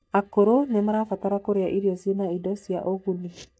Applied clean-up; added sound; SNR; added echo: neural mask model DeepFilterNet 3.